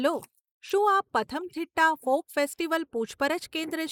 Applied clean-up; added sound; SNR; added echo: neural mask model Resemble Enhance denoiser.